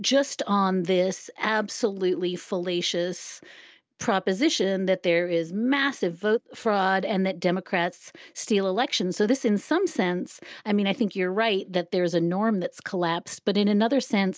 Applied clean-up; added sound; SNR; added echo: none; none; none; none.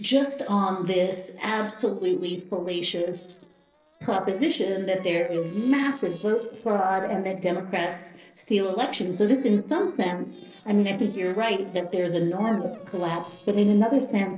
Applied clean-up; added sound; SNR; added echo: neural separator model SepFormer DNS4.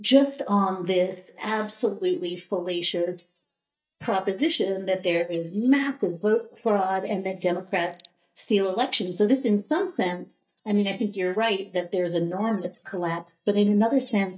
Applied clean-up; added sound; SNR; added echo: neural mask model DeepFilterNet 3.